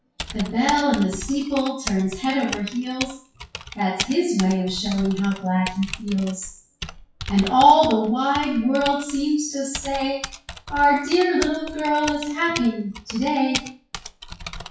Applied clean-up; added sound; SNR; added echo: classical method WPE with log-MMSE.